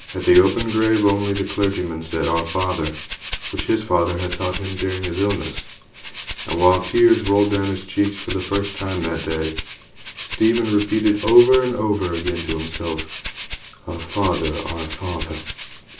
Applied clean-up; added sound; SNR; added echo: none; Rattle (instrument); 11 dB; reverberation time 0.3 s.